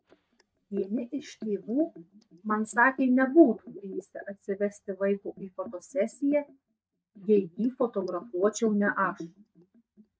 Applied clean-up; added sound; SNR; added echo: neural mask model DeepFilterNet 3.